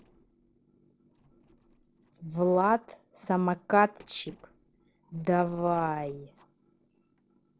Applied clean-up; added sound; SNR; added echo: neural separator model SepFormer DNS4.